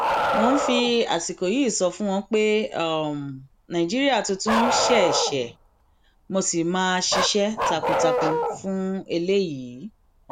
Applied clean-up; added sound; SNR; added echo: none; Bark; 4 dB; none.